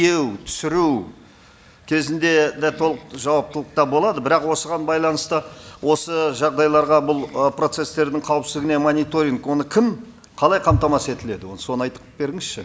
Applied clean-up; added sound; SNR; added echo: none; none; none; none.